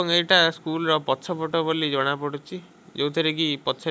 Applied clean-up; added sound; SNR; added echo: none; none; none; none.